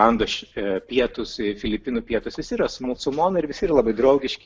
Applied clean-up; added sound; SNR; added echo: none; none; none; none.